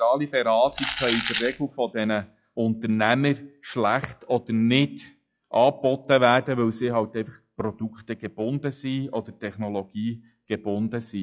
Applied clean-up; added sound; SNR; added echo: classical method log-MMSE.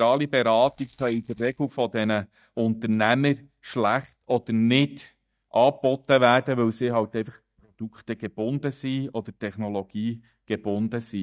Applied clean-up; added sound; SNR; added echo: neural mask model DeepFilterNet 3.